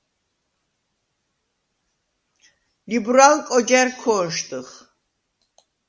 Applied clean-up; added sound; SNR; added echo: none; none; none; none.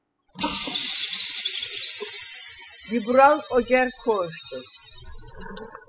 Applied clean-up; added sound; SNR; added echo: classical method spectral subtraction.